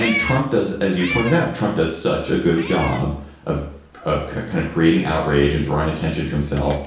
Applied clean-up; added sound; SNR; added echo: none; Meow; 13 dB; reverberation time 0.6 s.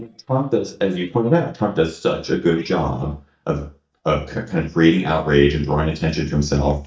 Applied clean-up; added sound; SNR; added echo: neural mask model DeepFilterNet 3.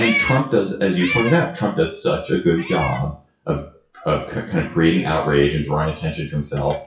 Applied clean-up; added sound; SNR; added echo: classical method WPE with log-MMSE.